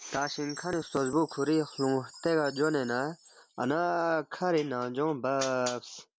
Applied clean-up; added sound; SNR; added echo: none; Chime; 20 dB; none.